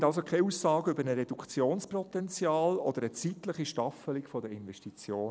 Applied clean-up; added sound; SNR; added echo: none; none; none; none.